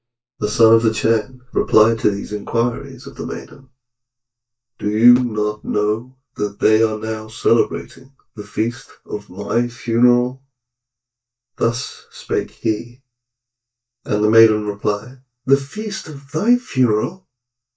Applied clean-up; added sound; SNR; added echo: neural mask model DeepFilterNet 3.